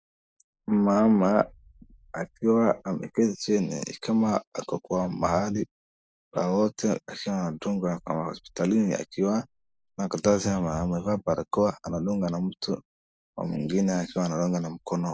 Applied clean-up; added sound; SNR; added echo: neural mask model Resemble Enhance denoiser.